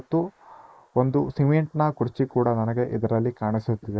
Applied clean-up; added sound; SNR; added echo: neural mask model Resemble Enhance denoiser.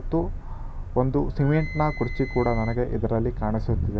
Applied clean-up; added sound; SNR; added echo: none; Wind instrument, woodwind instrument; 19 dB; none.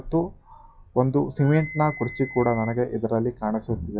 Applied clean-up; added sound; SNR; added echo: classical method log-MMSE.